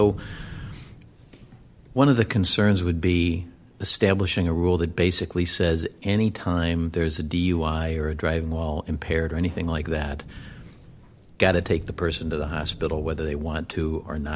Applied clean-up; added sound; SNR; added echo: none; Thunder / Rain; 19 dB; none.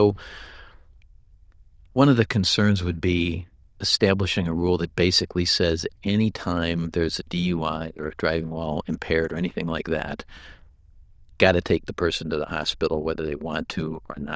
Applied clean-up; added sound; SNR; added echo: neural diffusion model UNIVERSE++.